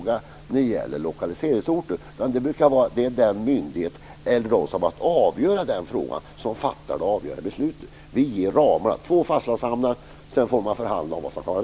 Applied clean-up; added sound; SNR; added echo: none; none; none; none.